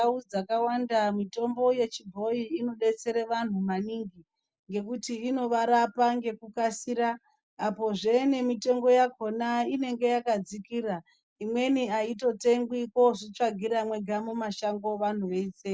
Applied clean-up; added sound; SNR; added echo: none; none; none; none.